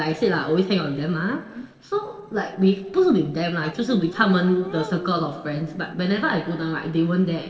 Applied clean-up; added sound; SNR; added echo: neural separator model SepFormer DNS4.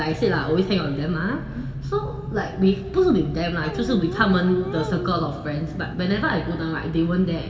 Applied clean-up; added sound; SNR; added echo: none; Dog; 8 dB; reverberation time 2.8 s.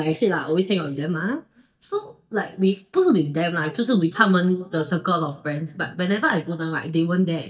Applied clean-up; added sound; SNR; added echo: neural mask model DeepFilterNet 3.